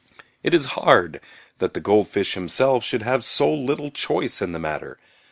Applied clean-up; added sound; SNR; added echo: none; none; none; none.